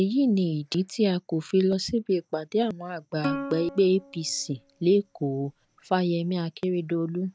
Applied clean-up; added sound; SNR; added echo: none; Plucked string instrument; 11 dB; none.